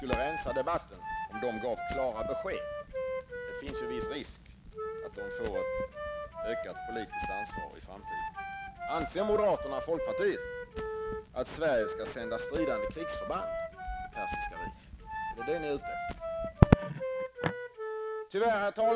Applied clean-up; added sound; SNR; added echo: none; Crackle + Wind instrument, woodwind instrument; -1 dB; none.